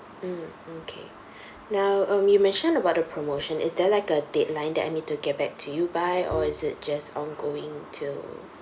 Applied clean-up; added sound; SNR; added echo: none; Bowed string instrument; 12 dB; none.